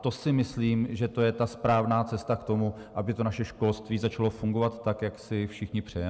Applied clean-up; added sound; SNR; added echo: none; none; none; none.